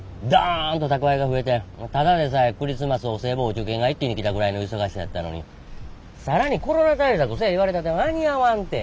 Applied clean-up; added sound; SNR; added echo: none; Breathing; 17 dB; none.